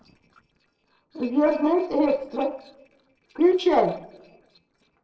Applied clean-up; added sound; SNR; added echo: neural separator model SepFormer DNS4.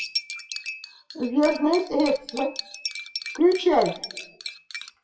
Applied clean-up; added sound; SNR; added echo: classical method WPE with log-MMSE.